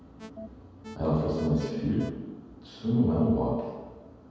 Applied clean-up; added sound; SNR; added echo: none; Alarm; 16 dB; reverberation time 1.2 s.